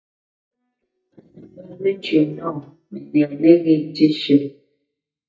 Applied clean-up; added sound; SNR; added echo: neural mask model DeepFilterNet 3.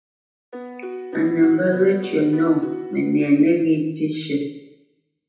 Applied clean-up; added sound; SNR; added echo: none; Piano; 12 dB; reverberation time 0.8 s.